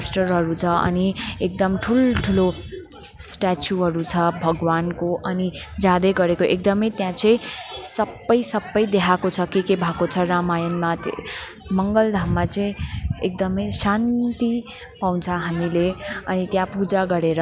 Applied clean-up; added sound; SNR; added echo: none; none; none; none.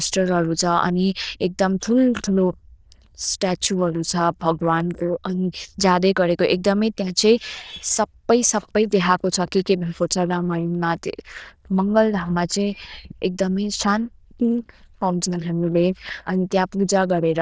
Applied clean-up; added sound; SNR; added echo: neural diffusion model UNIVERSE++.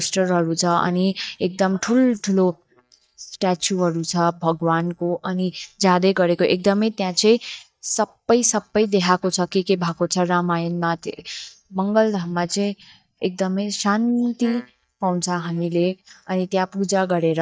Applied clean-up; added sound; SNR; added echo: neural mask model DeepFilterNet 3.